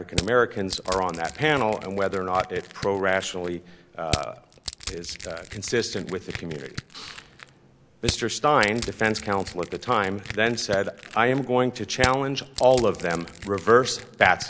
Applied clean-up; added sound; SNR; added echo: none; Crushing; 12 dB; none.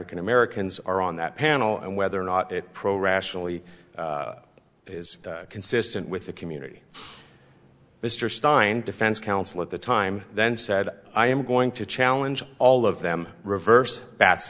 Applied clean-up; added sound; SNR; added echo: none; none; none; none.